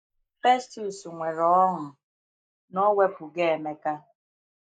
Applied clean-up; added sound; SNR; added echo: neural mask model Resemble Enhance denoiser.